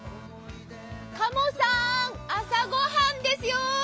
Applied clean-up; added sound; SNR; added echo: none; Alarm; 20 dB; none.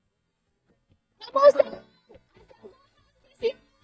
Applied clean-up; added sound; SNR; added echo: neural mask model DeepFilterNet 3.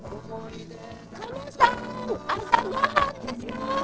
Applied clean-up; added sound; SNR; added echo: neural separator model SepFormer DNS4.